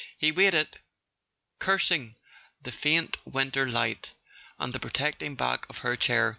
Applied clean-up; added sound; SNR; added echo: none; none; none; none.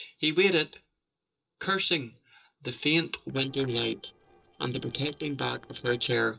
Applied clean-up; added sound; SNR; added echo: neural separator model SepFormer DNS4.